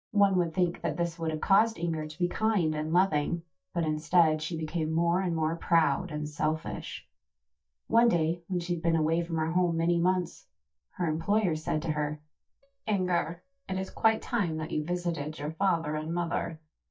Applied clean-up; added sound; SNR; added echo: neural mask model DeepFilterNet 3.